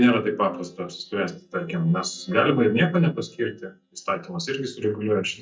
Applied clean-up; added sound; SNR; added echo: neural mask model DeepFilterNet 3.